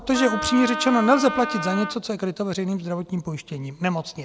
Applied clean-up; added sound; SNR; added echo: none; Wind instrument, woodwind instrument; 6 dB; none.